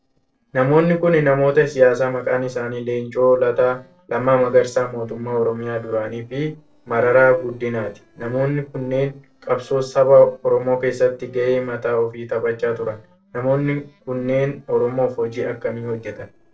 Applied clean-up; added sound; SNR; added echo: neural separator model SepFormer DNS4.